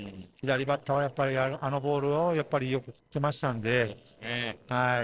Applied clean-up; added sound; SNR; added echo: neural separator model SepFormer DNS4.